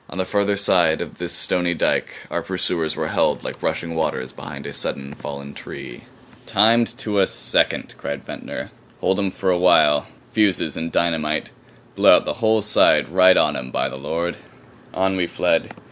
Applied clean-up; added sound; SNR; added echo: none; none; none; none.